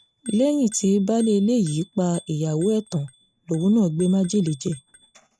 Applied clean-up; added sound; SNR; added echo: neural mask model RNNoise.